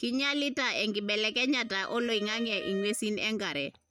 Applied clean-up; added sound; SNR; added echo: neural mask model RNNoise.